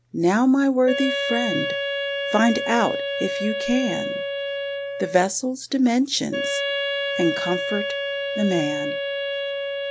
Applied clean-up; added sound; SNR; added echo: none; Wind instrument, woodwind instrument; 3 dB; none.